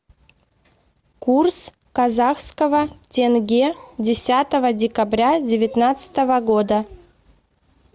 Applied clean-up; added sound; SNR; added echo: none; none; none; none.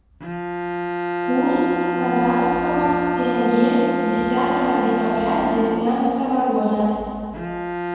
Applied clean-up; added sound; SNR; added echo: none; Bowed string instrument; 4 dB; reverberation time 2.1 s.